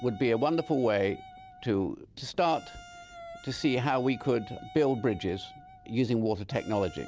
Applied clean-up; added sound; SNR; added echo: none; Wind instrument, woodwind instrument; 19 dB; none.